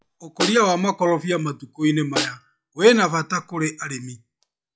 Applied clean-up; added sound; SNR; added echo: classical method log-MMSE.